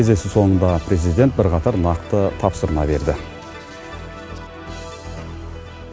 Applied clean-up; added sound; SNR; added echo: none; none; none; none.